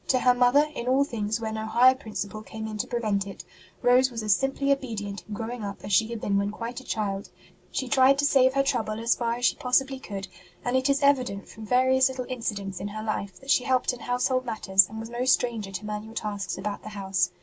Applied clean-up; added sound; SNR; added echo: none; none; none; none.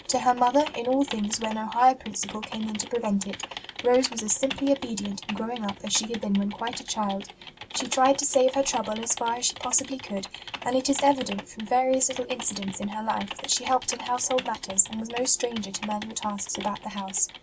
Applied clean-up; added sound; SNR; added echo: none; Typing; 14 dB; none.